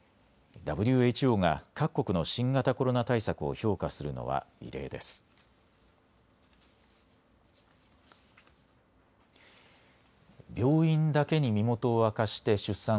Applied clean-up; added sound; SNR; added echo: none; none; none; none.